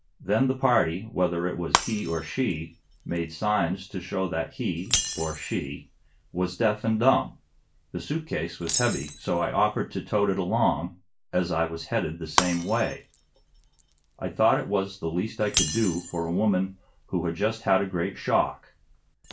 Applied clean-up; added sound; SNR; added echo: none; Shatter; 9 dB; reverberation time 0.2 s.